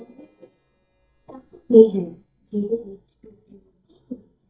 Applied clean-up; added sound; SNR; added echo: neural mask model DeepFilterNet 3.